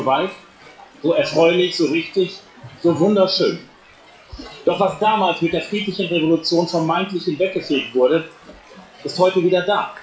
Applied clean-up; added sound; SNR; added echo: classical method WPE with log-MMSE.